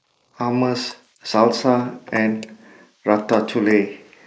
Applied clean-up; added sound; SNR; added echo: neural mask model Resemble Enhance denoiser.